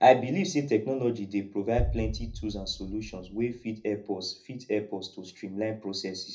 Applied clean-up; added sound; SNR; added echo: none; Boom; 7 dB; reverberation time 0.3 s.